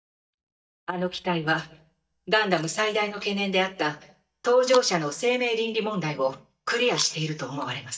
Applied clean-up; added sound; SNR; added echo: neural mask model DeepFilterNet 3.